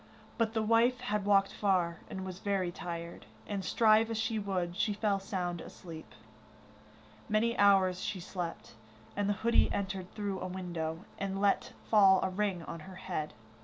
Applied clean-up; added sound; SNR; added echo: none; none; none; none.